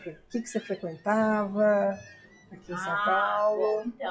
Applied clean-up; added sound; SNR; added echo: classical method WPE with log-MMSE.